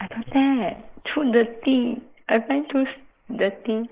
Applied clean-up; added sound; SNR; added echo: neural mask model Resemble Enhance denoiser.